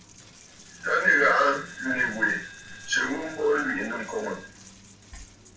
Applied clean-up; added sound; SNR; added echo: none; Coin (dropping); 19 dB; reverberation time 0.3 s.